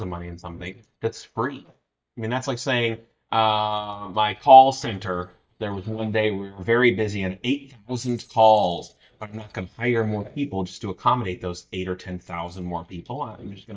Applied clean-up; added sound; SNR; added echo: neural mask model DeepFilterNet 3.